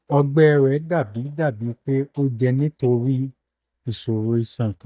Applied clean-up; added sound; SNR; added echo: neural mask model DeepFilterNet 3.